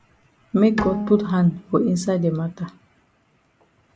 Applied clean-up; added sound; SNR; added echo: none; Bowed string instrument; 10 dB; none.